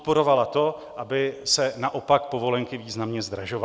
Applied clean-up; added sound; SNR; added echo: none; none; none; none.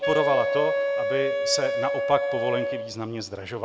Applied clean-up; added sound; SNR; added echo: none; Wind instrument, woodwind instrument; -1 dB; none.